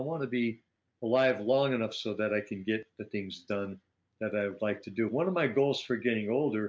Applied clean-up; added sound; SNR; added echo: none; none; none; none.